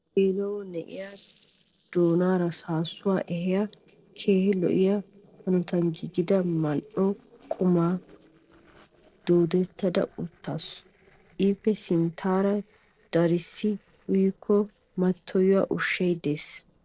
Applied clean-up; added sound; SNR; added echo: neural separator model SepFormer DNS4.